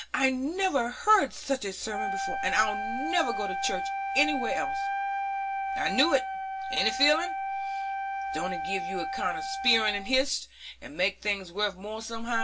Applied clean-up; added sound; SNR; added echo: none; Wind instrument, woodwind instrument; 4 dB; reverberation time 0.1 s.